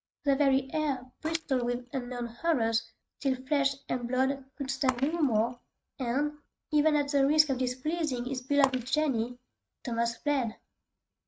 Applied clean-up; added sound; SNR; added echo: neural mask model RNNoise.